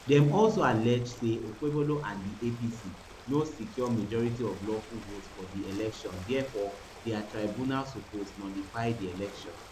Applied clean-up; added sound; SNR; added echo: none; Ocean; 17 dB; none.